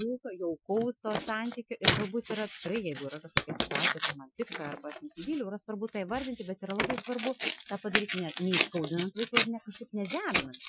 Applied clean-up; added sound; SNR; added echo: classical method Wiener filter.